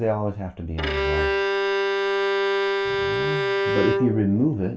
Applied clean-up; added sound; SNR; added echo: none; Bowed string instrument; -2 dB; reverberation time 0.3 s.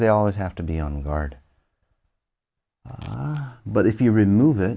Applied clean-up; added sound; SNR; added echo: none; none; none; none.